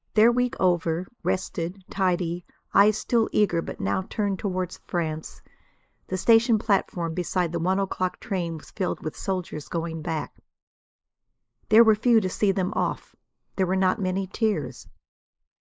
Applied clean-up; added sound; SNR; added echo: neural mask model Resemble Enhance denoiser.